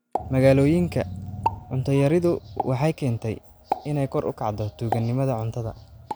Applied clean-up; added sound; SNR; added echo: none; Explosion; 11 dB; none.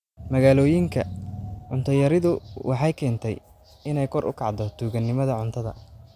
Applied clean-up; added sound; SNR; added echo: none; none; none; none.